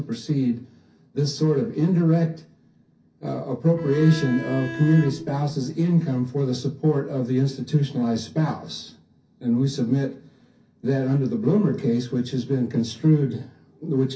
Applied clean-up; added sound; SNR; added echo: none; Bowed string instrument; 11 dB; reverberation time 0.3 s.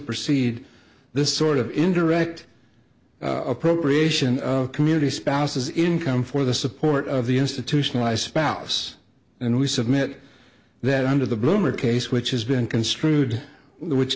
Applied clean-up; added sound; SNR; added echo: none; none; none; none.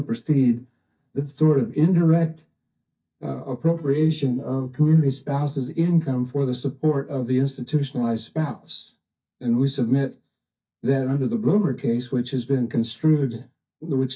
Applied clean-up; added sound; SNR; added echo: neural mask model DeepFilterNet 3.